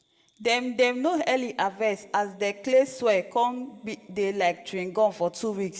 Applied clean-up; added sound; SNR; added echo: none; none; none; reverberation time 1.4 s.